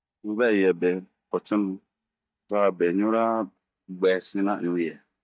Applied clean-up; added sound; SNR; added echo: neural mask model DeepFilterNet 3.